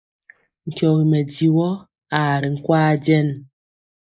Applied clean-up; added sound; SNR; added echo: neural mask model Resemble Enhance denoiser.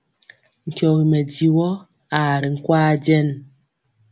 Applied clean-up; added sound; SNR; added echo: none; none; none; none.